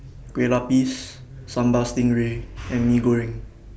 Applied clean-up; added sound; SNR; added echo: none; none; none; none.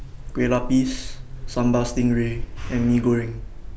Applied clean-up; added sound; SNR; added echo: none; Rain; 8 dB; none.